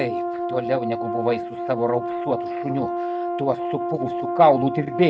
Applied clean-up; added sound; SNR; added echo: neural mask model RNNoise.